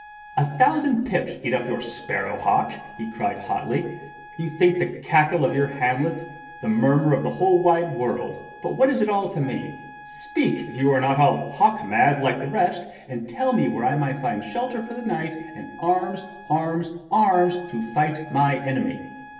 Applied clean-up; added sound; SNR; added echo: none; Trumpet; 19 dB; reverberation time 0.8 s.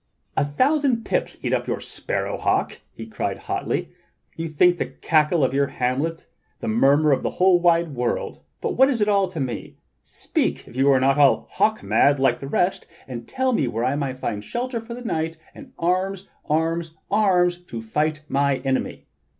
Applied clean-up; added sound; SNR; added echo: none; none; none; none.